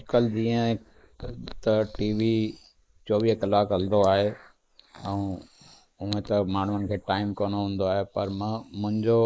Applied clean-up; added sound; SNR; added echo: neural mask model Resemble Enhance denoiser.